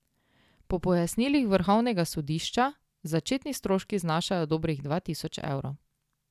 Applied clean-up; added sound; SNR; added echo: none; none; none; none.